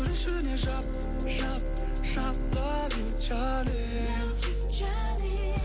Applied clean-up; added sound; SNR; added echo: none; Bowed string instrument; 15 dB; none.